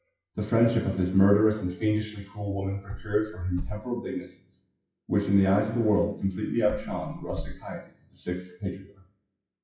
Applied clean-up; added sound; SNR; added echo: classical method WPE with log-MMSE.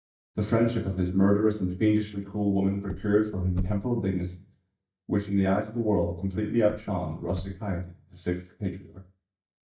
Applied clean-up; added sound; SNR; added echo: neural mask model DeepFilterNet 3.